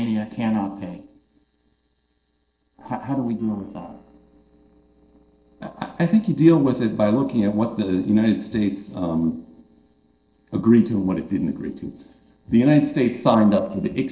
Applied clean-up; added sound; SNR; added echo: neural separator model SepFormer DNS4.